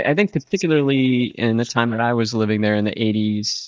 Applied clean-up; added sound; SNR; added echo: neural mask model DeepFilterNet 3.